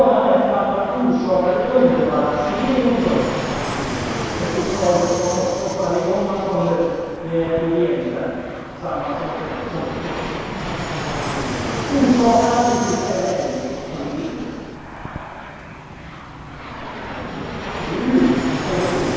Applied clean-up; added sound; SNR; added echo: none; Fixed-wing aircraft, airplane; 7 dB; reverberation time 2.0 s.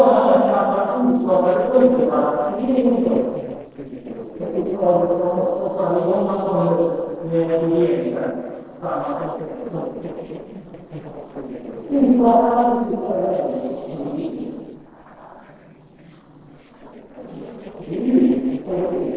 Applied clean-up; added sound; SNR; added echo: neural separator model SepFormer DNS4.